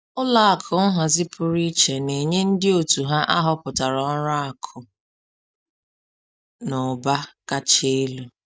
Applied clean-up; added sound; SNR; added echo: none; none; none; none.